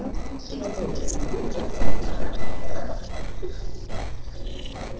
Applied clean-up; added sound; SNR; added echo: neural separator model SepFormer DNS4.